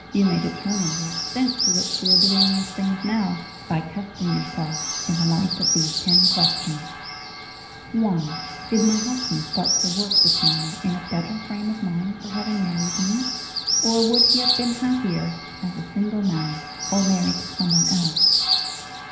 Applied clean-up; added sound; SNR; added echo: none; Bird; 0 dB; reverberation time 0.9 s.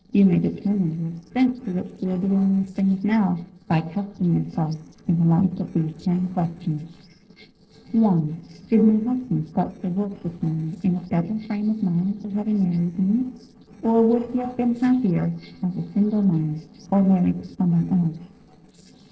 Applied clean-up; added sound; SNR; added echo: neural separator model SepFormer DNS4.